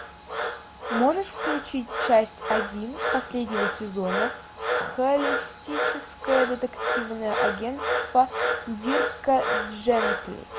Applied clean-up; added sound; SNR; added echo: none; Frog; 2 dB; none.